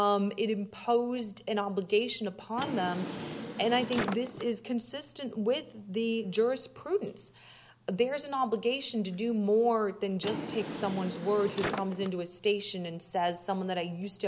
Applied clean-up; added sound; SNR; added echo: none; Drawer open or close; 8 dB; none.